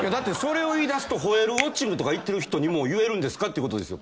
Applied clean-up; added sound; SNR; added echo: none; Finger snapping; 13 dB; none.